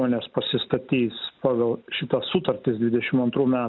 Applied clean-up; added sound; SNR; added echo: none; none; none; none.